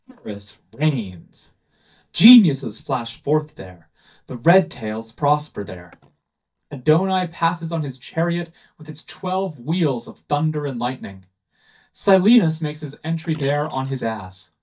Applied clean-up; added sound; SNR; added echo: neural mask model DeepFilterNet 3.